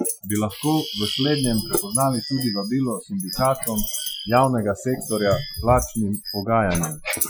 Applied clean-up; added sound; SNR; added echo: classical method Wiener filter.